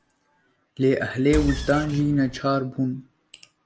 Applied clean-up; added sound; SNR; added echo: none; Engine; 6 dB; none.